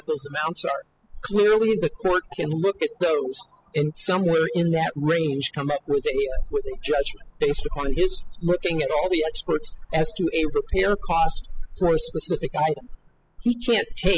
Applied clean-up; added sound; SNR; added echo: classical method spectral subtraction.